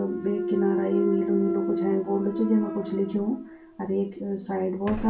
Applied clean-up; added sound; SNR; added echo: none; Thump, thud; 4 dB; reverberation time 0.2 s.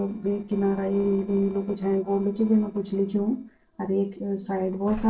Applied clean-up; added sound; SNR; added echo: neural separator model SepFormer DNS4.